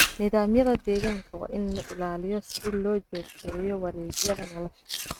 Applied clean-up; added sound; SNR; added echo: neural mask model RNNoise.